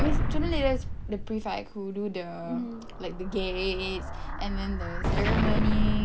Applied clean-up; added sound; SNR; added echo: none; Explosion; -3 dB; none.